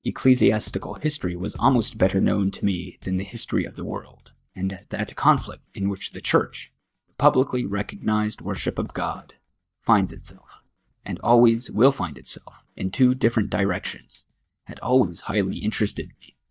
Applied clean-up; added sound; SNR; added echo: neural mask model DeepFilterNet 3.